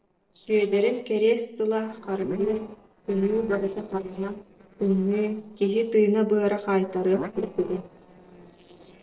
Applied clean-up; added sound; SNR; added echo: neural separator model SepFormer DNS4.